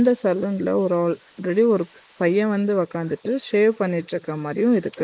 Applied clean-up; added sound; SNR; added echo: neural mask model Resemble Enhance denoiser.